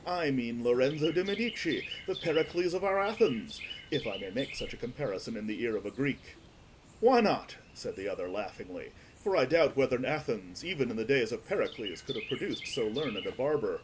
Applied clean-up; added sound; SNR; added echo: none; Chirp, tweet; 15 dB; none.